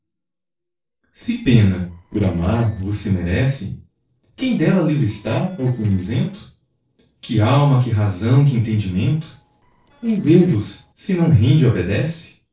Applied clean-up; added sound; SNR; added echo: neural separator model SepFormer DNS4.